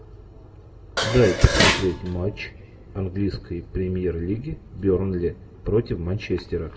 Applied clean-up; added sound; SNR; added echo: none; Dishes, pots, and pans; -1 dB; reverberation time 1.0 s.